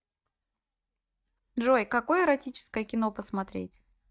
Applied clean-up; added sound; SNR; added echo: neural mask model DeepFilterNet 3.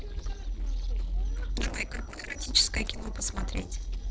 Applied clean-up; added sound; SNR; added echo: neural separator model SepFormer DNS4.